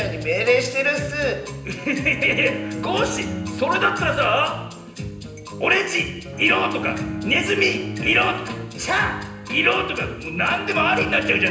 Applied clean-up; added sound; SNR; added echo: none; Bowed string instrument; 12 dB; reverberation time 0.9 s.